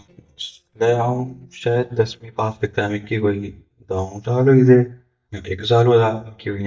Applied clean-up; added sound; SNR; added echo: neural mask model DeepFilterNet 3.